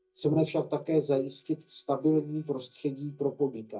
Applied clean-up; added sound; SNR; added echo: neural mask model DeepFilterNet 3.